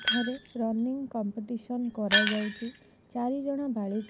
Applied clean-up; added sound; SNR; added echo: none; Shatter; 0 dB; none.